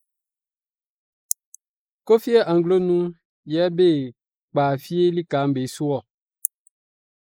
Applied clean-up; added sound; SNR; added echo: neural mask model Resemble Enhance denoiser.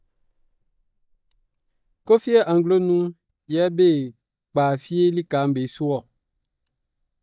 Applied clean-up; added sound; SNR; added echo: neural mask model DeepFilterNet 3.